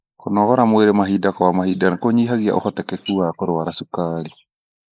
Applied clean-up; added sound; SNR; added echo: neural mask model Resemble Enhance denoiser.